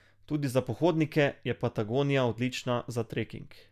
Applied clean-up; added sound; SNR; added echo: none; none; none; none.